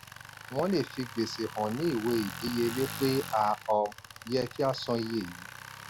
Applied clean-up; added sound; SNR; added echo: none; Tools; 12 dB; none.